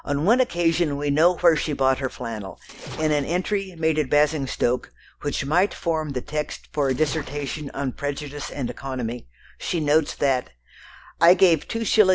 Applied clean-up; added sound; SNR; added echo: none; Splash, splatter; 19 dB; none.